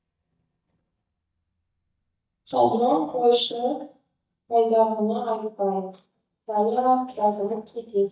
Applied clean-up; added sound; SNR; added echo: neural mask model DeepFilterNet 3.